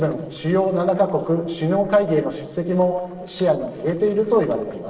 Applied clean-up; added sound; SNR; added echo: neural separator model SepFormer DNS4.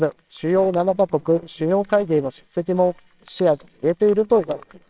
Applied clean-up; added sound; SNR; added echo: neural separator model SepFormer WHAMR!.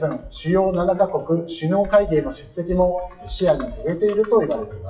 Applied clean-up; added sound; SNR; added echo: classical method WPE with log-MMSE.